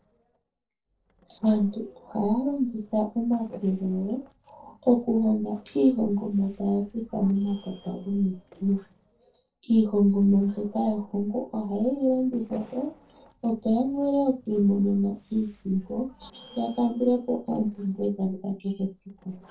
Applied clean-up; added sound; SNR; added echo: neural separator model SepFormer DNS4.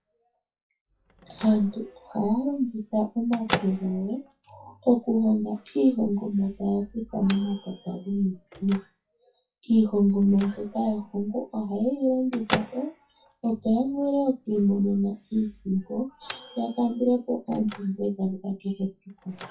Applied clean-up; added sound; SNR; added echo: classical method WPE with log-MMSE.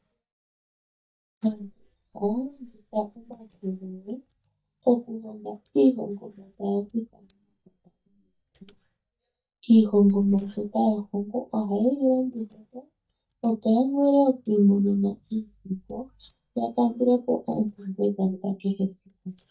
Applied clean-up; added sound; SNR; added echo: neural mask model DeepFilterNet 3.